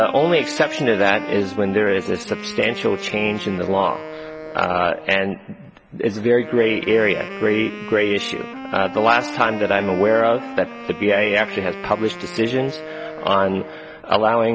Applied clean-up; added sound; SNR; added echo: none; Wind instrument, woodwind instrument; 12 dB; none.